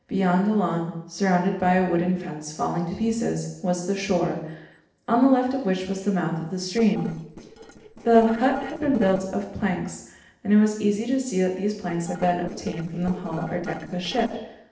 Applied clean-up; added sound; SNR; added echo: neural separator model SepFormer DNS4.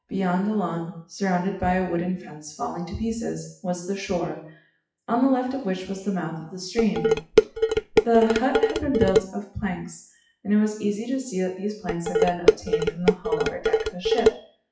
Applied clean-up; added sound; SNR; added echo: classical method WPE with log-MMSE.